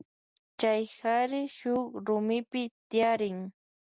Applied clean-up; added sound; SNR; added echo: none; none; none; none.